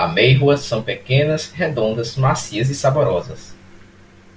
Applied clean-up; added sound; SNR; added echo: none; none; none; none.